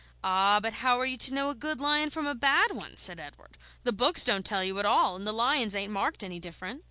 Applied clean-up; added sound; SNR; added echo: none; none; none; none.